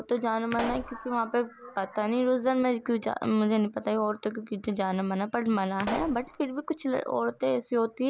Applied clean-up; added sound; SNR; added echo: none; Explosion; 12 dB; none.